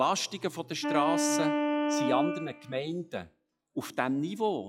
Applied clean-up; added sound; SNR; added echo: classical method log-MMSE.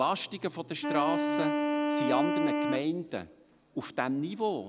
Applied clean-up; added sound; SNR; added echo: none; Wind instrument, woodwind instrument; -1 dB; none.